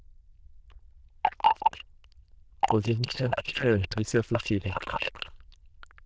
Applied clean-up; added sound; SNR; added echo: neural diffusion model UNIVERSE++.